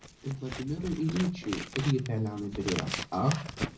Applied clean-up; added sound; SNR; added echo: none; Scissors; 7 dB; reverberation time 0.4 s.